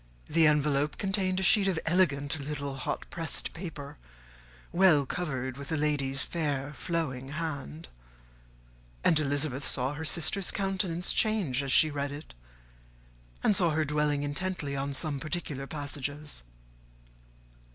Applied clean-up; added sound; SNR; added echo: none; none; none; none.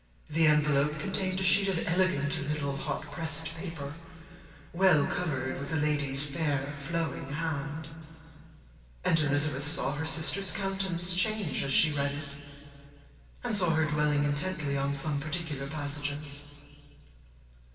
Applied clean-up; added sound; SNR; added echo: none; Brass instrument; 19 dB; reverberation time 2.6 s.